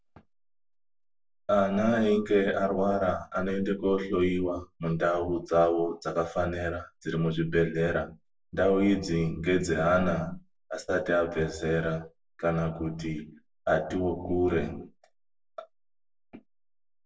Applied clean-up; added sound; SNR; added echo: none; none; none; reverberation time 0.1 s.